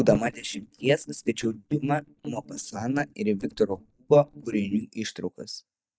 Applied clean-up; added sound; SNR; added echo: neural mask model DeepFilterNet 3.